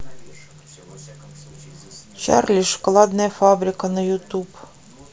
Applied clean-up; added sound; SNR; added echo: none; none; none; none.